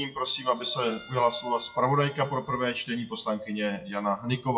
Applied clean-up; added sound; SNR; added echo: classical method WPE with log-MMSE.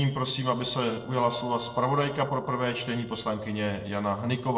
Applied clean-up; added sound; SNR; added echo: neural separator model SepFormer DNS4.